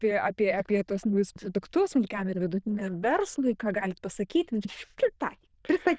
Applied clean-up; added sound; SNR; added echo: neural diffusion model UNIVERSE++.